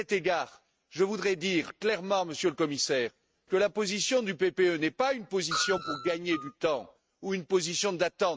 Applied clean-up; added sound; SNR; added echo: neural mask model RNNoise.